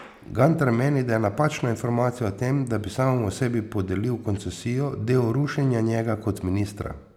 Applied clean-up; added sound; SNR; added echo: none; none; none; none.